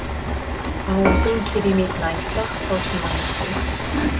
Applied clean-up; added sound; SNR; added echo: none; Frying (food) / Dishes, pots, and pans; -2 dB; reverberation time 0.2 s.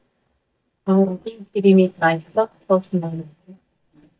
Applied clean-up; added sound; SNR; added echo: neural mask model DeepFilterNet 3.